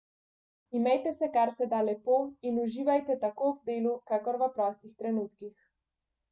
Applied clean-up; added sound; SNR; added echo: none; none; none; none.